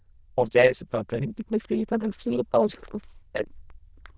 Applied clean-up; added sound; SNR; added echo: neural diffusion model UNIVERSE++.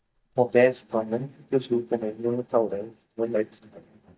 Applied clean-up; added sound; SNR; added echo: neural mask model DeepFilterNet 3.